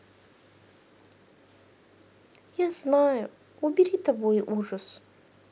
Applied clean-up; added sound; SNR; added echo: none; none; none; none.